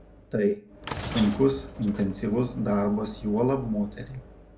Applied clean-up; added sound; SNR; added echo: none; Sliding door / Train; 13 dB; reverberation time 0.1 s.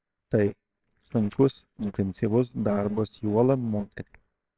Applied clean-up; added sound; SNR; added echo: neural separator model SepFormer WHAMR!.